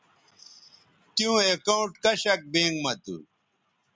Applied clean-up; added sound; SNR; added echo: none; none; none; none.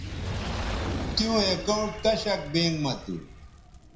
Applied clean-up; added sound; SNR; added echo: none; Fire; 6 dB; reverberation time 0.5 s.